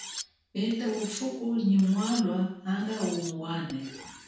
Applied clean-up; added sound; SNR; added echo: none; Cutlery, silverware; 15 dB; reverberation time 0.6 s.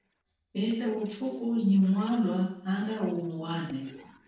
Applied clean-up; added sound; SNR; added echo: neural separator model SepFormer DNS4.